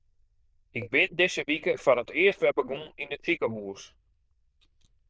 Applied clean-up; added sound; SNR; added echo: neural diffusion model UNIVERSE++.